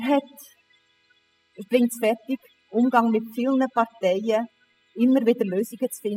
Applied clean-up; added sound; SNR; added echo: classical method spectral subtraction.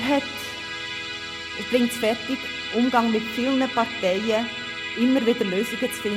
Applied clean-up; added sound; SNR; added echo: none; Musical instrument; 8 dB; none.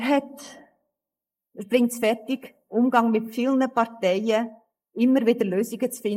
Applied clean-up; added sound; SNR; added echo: neural mask model Resemble Enhance denoiser.